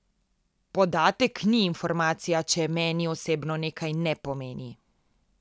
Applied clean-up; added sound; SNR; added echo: none; none; none; none.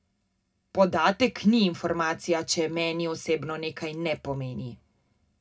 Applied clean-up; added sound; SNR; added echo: none; none; none; reverberation time 0.2 s.